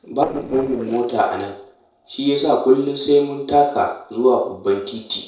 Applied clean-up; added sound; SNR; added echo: neural separator model SepFormer DNS4.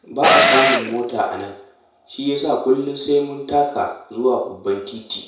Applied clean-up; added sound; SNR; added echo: none; Tools; -3 dB; reverberation time 0.6 s.